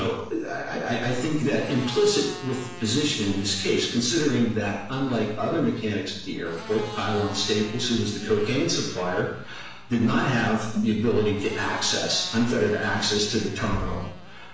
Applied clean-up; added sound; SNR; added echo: none; Motorcycle; 18 dB; reverberation time 0.6 s.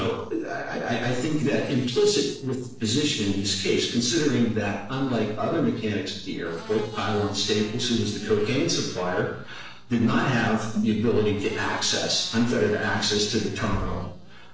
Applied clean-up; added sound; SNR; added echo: neural separator model SepFormer DNS4.